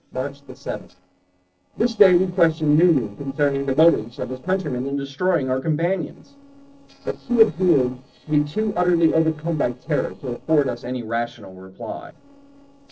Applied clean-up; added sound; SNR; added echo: neural separator model SepFormer DNS4.